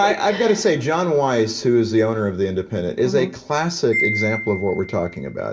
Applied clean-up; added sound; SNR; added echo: none; Wind chime; 12 dB; reverberation time 0.2 s.